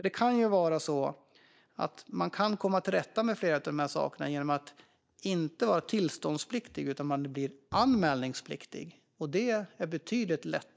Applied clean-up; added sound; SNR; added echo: neural mask model DeepFilterNet 3.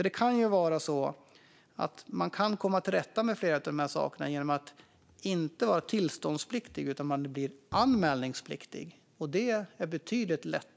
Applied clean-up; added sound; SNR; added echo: none; Cupboard open or close; 14 dB; none.